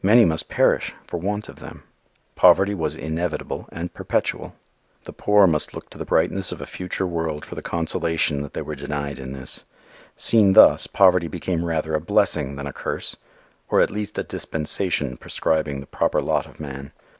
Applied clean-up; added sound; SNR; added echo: none; none; none; none.